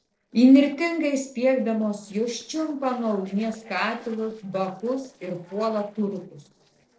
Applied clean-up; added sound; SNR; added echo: neural separator model SepFormer DNS4.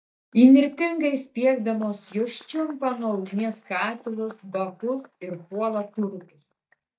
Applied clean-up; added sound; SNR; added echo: neural mask model DeepFilterNet 3.